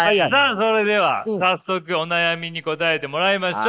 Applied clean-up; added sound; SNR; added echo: neural mask model Resemble Enhance denoiser.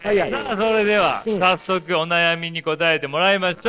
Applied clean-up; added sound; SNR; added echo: neural separator model SepFormer DNS4.